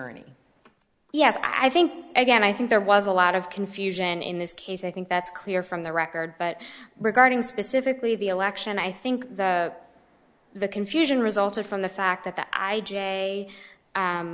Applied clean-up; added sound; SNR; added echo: none; none; none; none.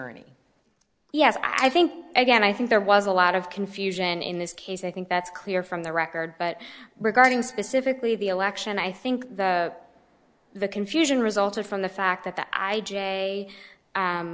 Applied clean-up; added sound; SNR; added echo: neural separator model SepFormer DNS4.